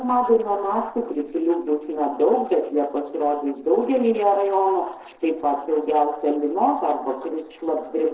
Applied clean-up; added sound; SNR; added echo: neural separator model SepFormer DNS4.